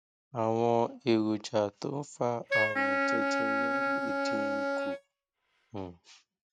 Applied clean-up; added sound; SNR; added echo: neural mask model RNNoise.